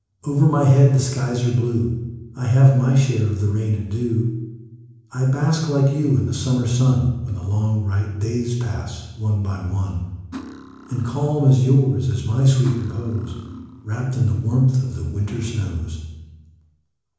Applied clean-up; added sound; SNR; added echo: none; Cutlery, silverware; 20 dB; reverberation time 1.0 s.